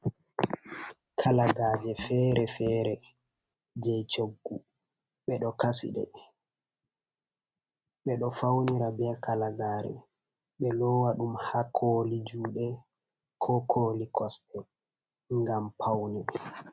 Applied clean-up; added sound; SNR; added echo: none; Musical instrument; 16 dB; none.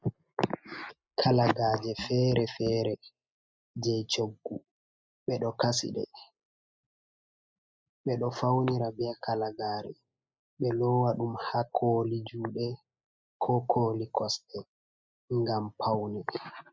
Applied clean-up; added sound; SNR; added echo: classical method spectral subtraction.